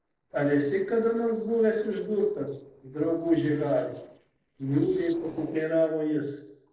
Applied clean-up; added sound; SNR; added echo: neural separator model SepFormer DNS4.